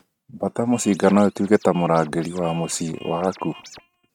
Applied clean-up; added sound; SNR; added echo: neural mask model RNNoise.